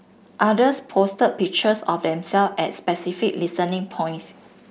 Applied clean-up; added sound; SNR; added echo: none; none; none; none.